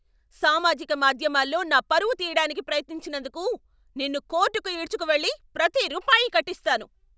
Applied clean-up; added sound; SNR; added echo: none; none; none; none.